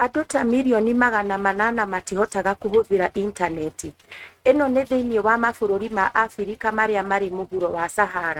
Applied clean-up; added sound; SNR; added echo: neural mask model RNNoise.